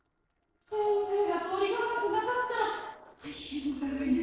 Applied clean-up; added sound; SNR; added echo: neural separator model SepFormer DNS4.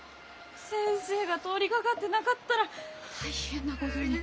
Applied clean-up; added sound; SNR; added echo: none; none; none; none.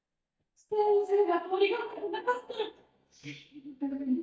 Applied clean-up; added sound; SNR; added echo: neural mask model DeepFilterNet 3.